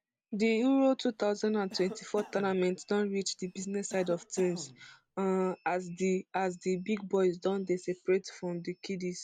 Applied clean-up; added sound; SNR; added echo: none; Cough; 19 dB; none.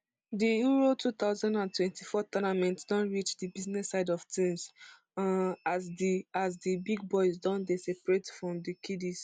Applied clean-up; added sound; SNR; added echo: none; none; none; none.